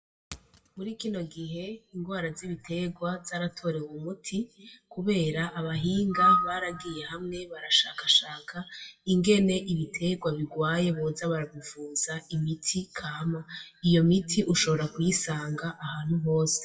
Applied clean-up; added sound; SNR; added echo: classical method WPE with log-MMSE.